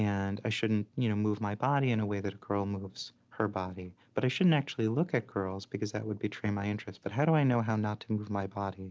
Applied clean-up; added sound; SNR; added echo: none; none; none; none.